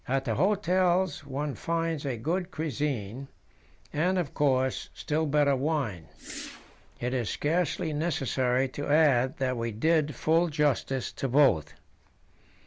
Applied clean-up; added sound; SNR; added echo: none; Whoosh, swoosh, swish; 17 dB; none.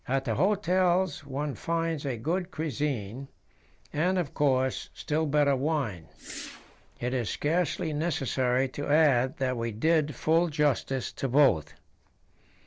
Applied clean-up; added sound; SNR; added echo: neural separator model SepFormer DNS4.